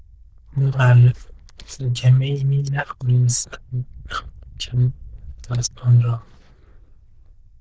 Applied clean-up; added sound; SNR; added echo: neural diffusion model UNIVERSE++.